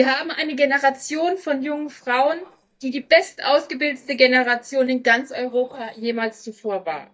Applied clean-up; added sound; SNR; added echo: neural mask model DeepFilterNet 3.